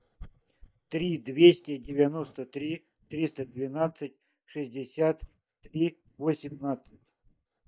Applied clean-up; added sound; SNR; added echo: neural mask model DeepFilterNet 3.